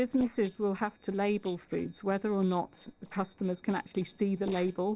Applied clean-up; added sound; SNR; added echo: neural separator model SepFormer DNS4.